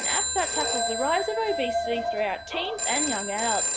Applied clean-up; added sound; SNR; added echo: none; Telephone + Dog; -1 dB; none.